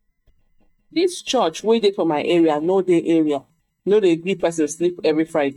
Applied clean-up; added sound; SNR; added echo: neural mask model DeepFilterNet 3.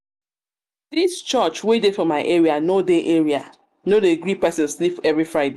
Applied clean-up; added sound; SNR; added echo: none; none; none; none.